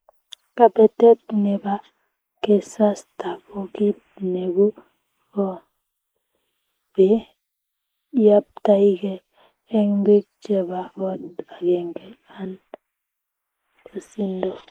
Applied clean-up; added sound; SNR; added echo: neural mask model Resemble Enhance denoiser.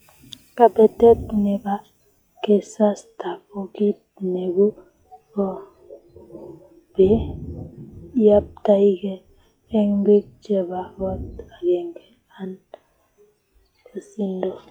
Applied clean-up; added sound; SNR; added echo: classical method log-MMSE.